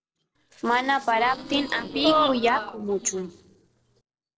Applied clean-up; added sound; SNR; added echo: neural separator model SepFormer DNS4.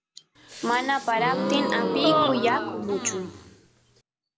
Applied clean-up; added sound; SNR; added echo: none; Gasp; 0 dB; none.